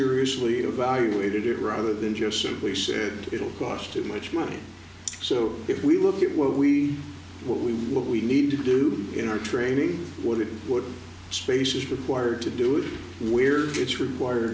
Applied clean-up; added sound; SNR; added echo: none; none; none; none.